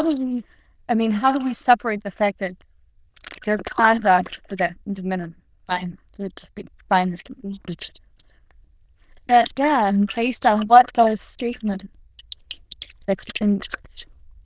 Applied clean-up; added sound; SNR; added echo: neural diffusion model UNIVERSE++.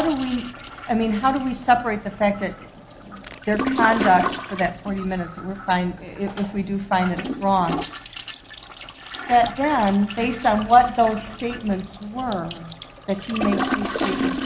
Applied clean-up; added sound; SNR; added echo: none; Toilet flush; 8 dB; none.